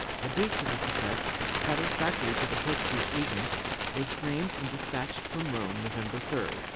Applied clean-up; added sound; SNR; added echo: none; Bird; -2 dB; none.